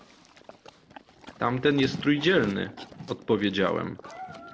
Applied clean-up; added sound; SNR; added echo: none; Livestock, farm animals, working animals; 15 dB; none.